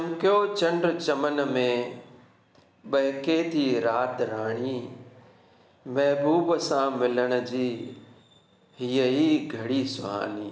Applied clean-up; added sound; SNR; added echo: none; none; none; none.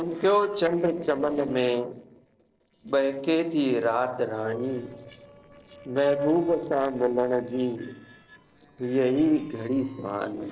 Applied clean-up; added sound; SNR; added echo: neural separator model SepFormer DNS4.